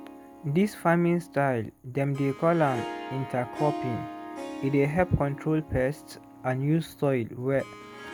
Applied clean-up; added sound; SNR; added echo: none; Harp; 13 dB; none.